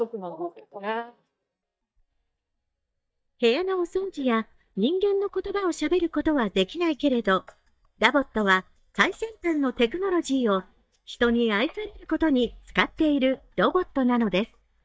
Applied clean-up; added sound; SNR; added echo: neural mask model DeepFilterNet 3.